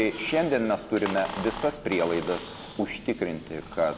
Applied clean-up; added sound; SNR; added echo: none; Squeak; 12 dB; none.